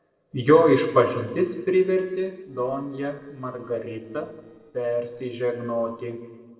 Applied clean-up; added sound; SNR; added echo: neural separator model SepFormer DNS4.